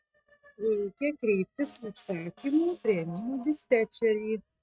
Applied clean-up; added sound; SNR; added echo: neural mask model RNNoise.